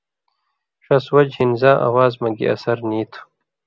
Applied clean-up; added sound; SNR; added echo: none; none; none; none.